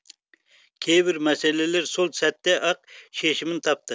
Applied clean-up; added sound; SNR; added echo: none; none; none; none.